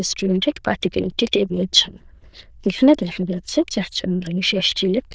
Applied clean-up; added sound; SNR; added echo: neural diffusion model UNIVERSE++.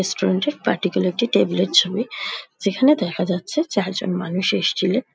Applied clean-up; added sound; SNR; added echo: none; none; none; none.